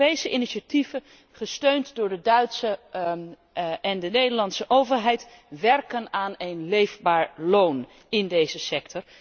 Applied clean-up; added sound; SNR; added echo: none; none; none; none.